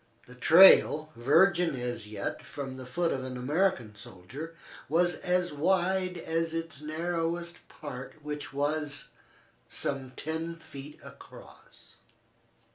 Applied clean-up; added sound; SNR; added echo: none; none; none; reverberation time 0.3 s.